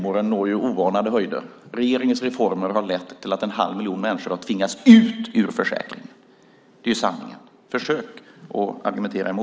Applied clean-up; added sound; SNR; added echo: none; none; none; none.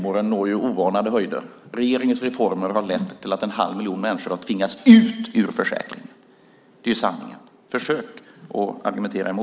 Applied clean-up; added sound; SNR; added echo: none; Whoosh, swoosh, swish; 14 dB; none.